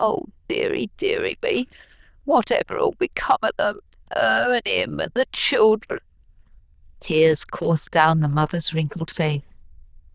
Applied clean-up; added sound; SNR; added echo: neural diffusion model UNIVERSE++.